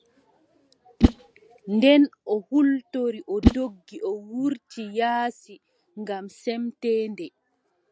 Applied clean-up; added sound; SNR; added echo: none; Whoosh, swoosh, swish; 2 dB; none.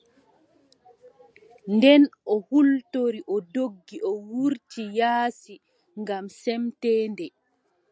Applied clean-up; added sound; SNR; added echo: none; none; none; none.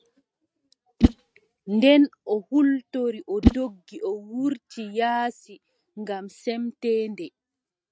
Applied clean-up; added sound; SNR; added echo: neural mask model RNNoise.